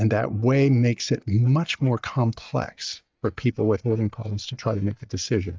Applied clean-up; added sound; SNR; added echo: neural mask model DeepFilterNet 3.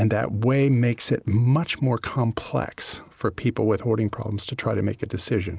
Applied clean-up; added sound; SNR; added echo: none; none; none; none.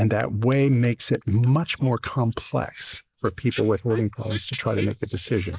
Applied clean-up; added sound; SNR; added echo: neural mask model Resemble Enhance denoiser.